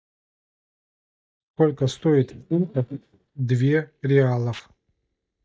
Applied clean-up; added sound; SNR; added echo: neural mask model DeepFilterNet 3.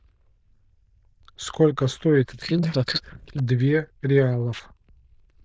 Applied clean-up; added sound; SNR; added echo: neural diffusion model UNIVERSE++.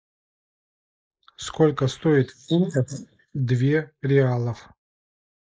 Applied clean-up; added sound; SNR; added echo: neural mask model Resemble Enhance denoiser.